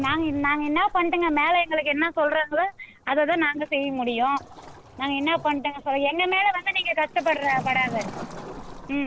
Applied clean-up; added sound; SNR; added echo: none; Waves, surf; 16 dB; none.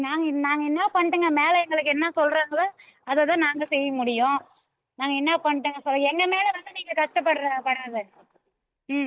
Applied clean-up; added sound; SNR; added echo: neural mask model DeepFilterNet 3.